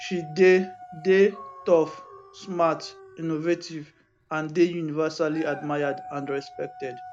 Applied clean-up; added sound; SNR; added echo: none; Dog; 18 dB; none.